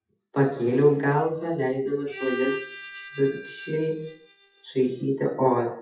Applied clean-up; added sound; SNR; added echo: classical method WPE with log-MMSE.